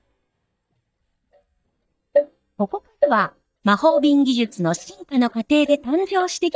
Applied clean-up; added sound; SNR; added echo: neural mask model DeepFilterNet 3.